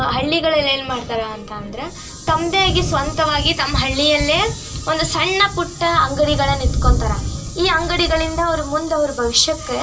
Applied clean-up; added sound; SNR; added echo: none; Thunder; 6 dB; reverberation time 0.2 s.